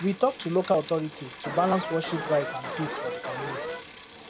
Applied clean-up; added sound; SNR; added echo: none; Bicycle + Alarm; 8 dB; none.